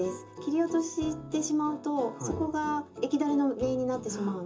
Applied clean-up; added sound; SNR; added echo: none; none; none; reverberation time 0.2 s.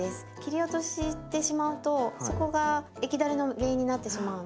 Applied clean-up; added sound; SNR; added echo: none; none; none; none.